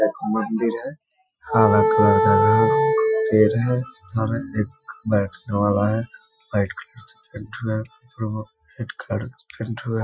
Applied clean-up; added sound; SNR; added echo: classical method Wiener filter.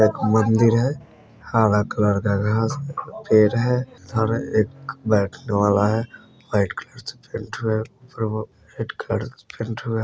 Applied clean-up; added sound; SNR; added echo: none; none; none; none.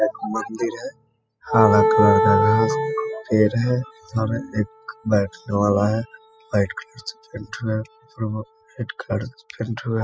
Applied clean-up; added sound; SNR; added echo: classical method spectral subtraction.